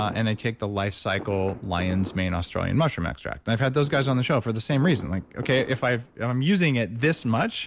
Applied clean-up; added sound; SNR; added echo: none; Fireworks; 18 dB; none.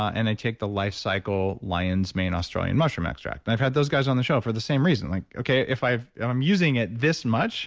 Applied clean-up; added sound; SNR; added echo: none; none; none; none.